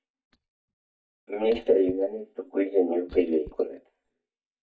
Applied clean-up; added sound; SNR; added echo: neural mask model DeepFilterNet 3.